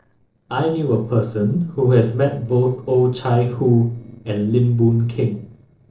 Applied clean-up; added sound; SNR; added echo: neural separator model SepFormer DNS4.